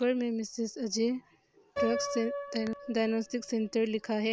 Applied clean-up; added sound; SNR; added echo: none; Piano; 9 dB; none.